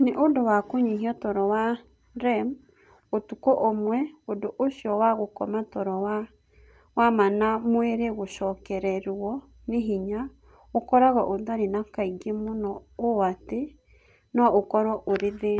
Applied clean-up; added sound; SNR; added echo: none; none; none; none.